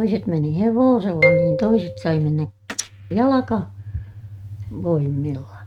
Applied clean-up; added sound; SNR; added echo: neural mask model RNNoise.